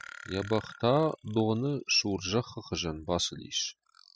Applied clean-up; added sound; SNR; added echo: classical method spectral subtraction.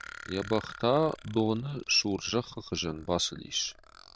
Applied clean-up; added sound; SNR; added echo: neural diffusion model UNIVERSE++.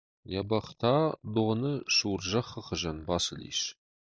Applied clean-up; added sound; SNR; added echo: neural mask model Resemble Enhance denoiser.